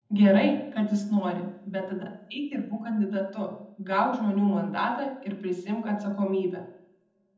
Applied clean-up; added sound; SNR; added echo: none; none; none; reverberation time 0.8 s.